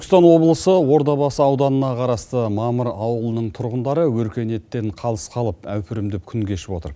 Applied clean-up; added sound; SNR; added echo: none; none; none; none.